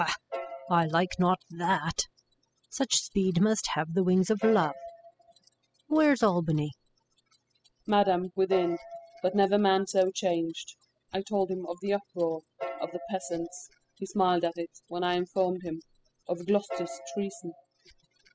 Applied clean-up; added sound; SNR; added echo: classical method spectral subtraction.